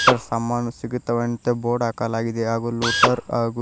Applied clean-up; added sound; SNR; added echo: none; Drill; 4 dB; none.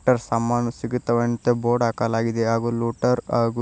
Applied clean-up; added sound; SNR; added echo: none; none; none; none.